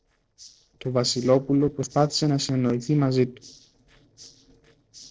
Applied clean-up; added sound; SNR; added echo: neural separator model SepFormer DNS4.